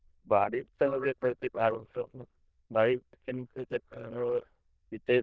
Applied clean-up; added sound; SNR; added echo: neural diffusion model UNIVERSE++.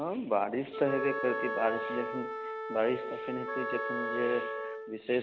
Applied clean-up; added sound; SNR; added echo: none; Wind instrument, woodwind instrument + Wind instrument, woodwind instrument; 3 dB; none.